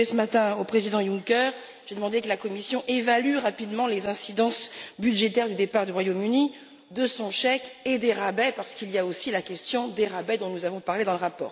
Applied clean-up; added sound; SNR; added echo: none; none; none; none.